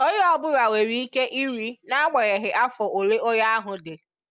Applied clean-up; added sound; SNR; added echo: none; none; none; none.